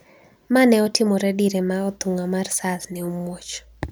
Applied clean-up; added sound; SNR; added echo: none; none; none; none.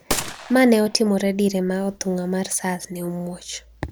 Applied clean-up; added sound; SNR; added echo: none; Gunshot, gunfire; 11 dB; none.